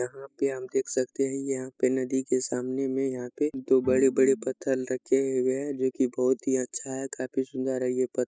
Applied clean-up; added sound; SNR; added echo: classical method spectral subtraction.